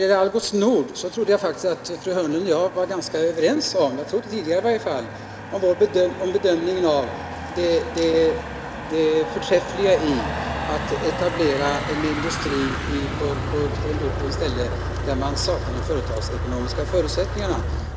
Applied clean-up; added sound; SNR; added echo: none; Motor vehicle (road); 6 dB; none.